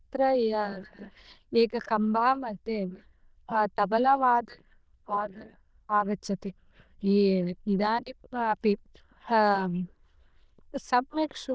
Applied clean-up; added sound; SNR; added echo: neural diffusion model UNIVERSE++.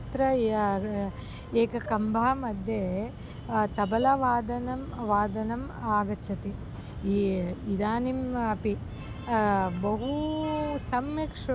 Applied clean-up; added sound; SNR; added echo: none; Dishes, pots, and pans; 17 dB; none.